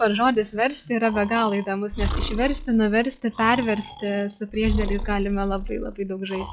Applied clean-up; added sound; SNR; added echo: classical method log-MMSE.